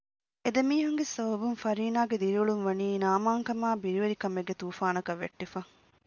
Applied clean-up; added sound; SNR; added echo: none; none; none; none.